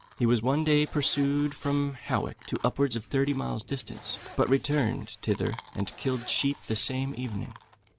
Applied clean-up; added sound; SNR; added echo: none; Chewing, mastication + Zipper (clothing); 19 dB; none.